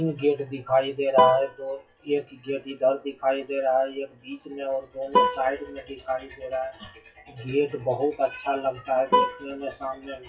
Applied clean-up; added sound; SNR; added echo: classical method WPE with log-MMSE.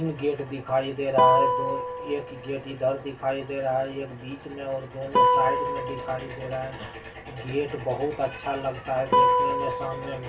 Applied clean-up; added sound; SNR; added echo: none; Guitar; -2 dB; reverberation time 0.2 s.